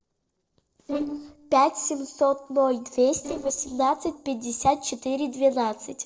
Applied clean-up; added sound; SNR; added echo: neural separator model SepFormer DNS4.